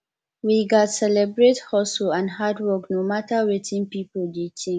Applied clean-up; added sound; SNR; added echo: none; none; none; none.